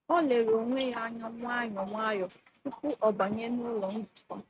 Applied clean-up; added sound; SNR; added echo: neural mask model RNNoise.